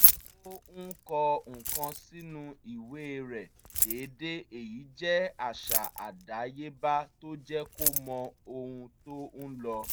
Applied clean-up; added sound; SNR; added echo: none; Keys jangling; -3 dB; none.